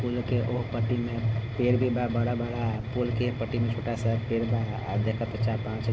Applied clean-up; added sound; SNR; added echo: none; Mechanisms; -1 dB; none.